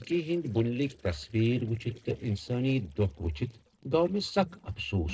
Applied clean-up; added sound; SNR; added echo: neural separator model SepFormer DNS4.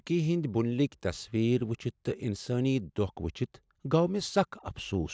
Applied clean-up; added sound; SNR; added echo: none; none; none; none.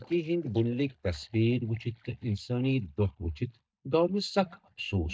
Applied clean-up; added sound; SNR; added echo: neural mask model DeepFilterNet 3.